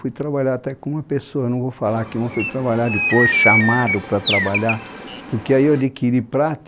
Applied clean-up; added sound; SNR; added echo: none; Bird; 2 dB; none.